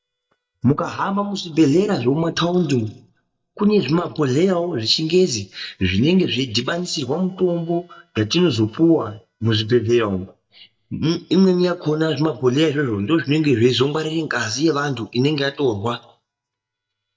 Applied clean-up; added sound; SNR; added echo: neural mask model DeepFilterNet 3.